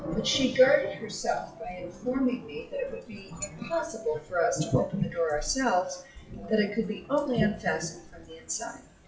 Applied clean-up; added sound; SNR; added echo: classical method WPE with log-MMSE.